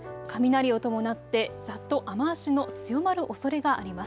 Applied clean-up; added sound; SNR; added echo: none; none; none; none.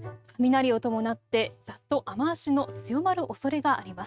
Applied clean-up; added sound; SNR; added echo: neural mask model RNNoise.